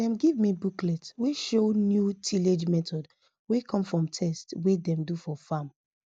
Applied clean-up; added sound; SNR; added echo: none; none; none; none.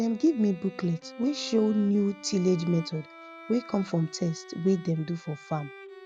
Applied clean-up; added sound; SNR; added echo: none; Bowed string instrument; 18 dB; none.